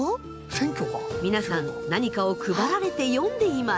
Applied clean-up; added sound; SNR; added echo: none; none; none; none.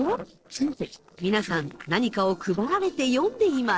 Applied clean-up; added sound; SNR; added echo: neural separator model SepFormer DNS4.